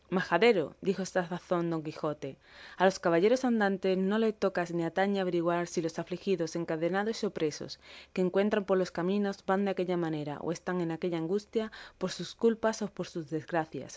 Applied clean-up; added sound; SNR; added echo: none; none; none; none.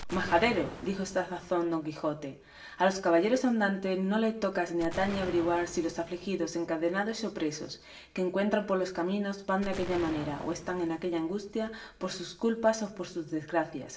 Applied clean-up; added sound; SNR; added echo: none; Explosion; 16 dB; reverberation time 0.6 s.